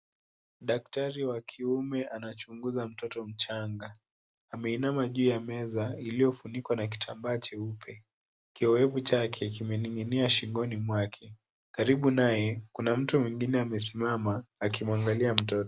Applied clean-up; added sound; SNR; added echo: none; none; none; none.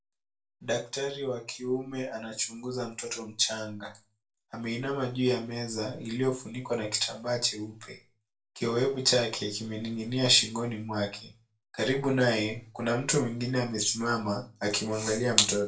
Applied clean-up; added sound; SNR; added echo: none; none; none; reverberation time 0.3 s.